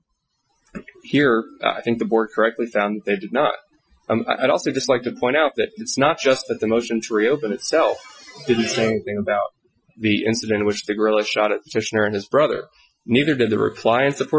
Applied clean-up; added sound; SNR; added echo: classical method Wiener filter.